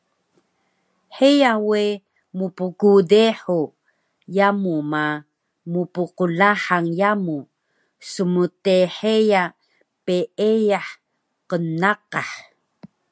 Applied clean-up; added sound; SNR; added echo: none; none; none; none.